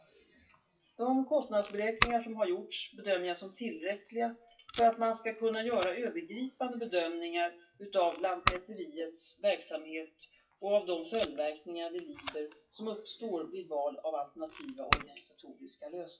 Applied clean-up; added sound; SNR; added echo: classical method WPE with log-MMSE.